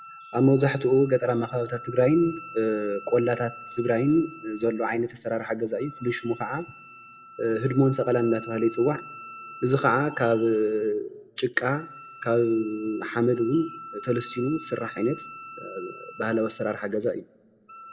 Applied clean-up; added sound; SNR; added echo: none; Wind instrument, woodwind instrument; 18 dB; reverberation time 0.9 s.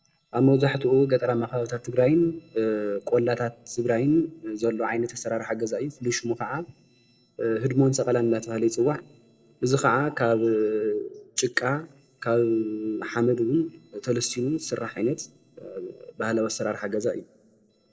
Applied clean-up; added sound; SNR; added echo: neural separator model SepFormer DNS4.